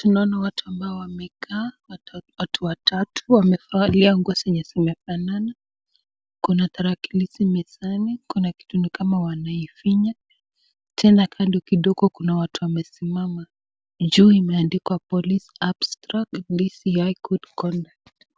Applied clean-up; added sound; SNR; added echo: none; none; none; none.